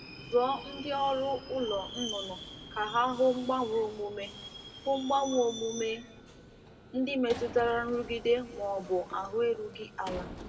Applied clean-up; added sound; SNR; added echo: none; Subway, metro, underground; 13 dB; reverberation time 1.4 s.